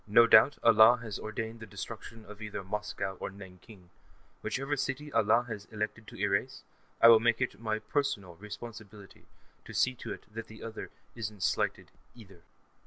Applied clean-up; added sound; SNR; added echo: none; none; none; none.